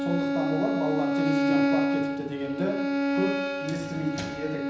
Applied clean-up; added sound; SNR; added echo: none; Bowed string instrument; -4 dB; reverberation time 0.9 s.